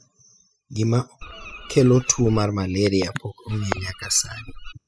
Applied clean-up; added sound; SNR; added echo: classical method spectral subtraction.